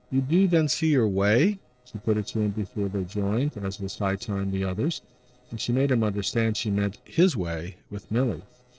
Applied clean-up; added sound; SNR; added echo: neural separator model SepFormer DNS4.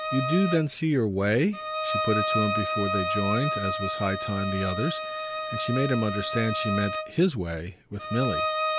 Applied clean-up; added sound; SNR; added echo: none; Bowed string instrument; 3 dB; none.